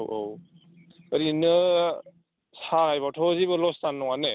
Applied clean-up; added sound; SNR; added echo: none; Tambourine; 12 dB; none.